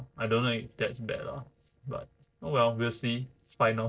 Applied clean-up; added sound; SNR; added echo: neural separator model SepFormer DNS4.